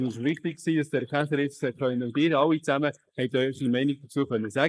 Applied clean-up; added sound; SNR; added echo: neural mask model Resemble Enhance denoiser.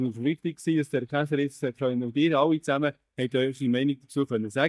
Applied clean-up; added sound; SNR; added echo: neural mask model DeepFilterNet 3.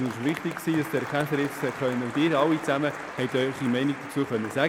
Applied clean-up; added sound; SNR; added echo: none; Applause; 11 dB; none.